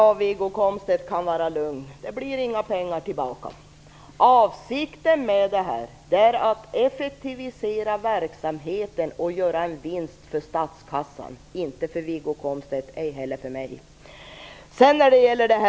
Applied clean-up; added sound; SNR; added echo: none; none; none; none.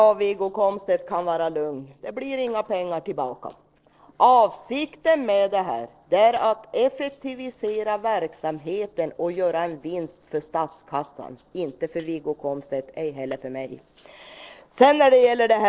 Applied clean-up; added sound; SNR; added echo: neural separator model SepFormer DNS4.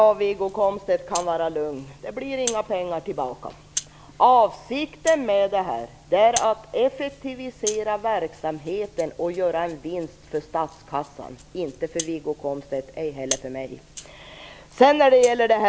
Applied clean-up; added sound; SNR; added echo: none; Rattle (instrument); 16 dB; none.